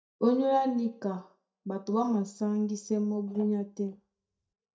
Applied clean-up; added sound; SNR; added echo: neural mask model DeepFilterNet 3.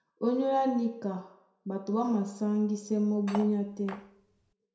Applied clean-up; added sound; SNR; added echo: none; Cutlery, silverware; 14 dB; reverberation time 0.6 s.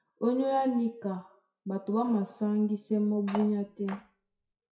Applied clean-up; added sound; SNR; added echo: classical method WPE with log-MMSE.